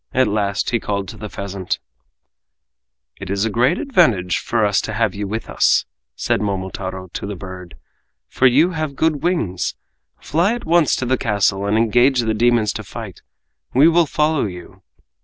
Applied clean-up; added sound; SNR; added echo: none; none; none; none.